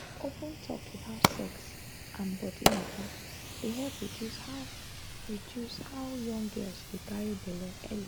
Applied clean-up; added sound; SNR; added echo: none; Fire; -3 dB; none.